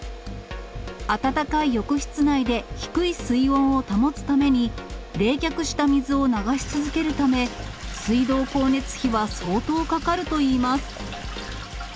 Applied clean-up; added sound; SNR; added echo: none; none; none; none.